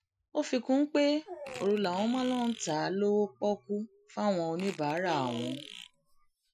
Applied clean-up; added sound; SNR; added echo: classical method Wiener filter.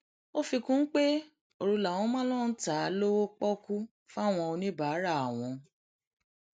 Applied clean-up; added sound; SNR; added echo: none; none; none; none.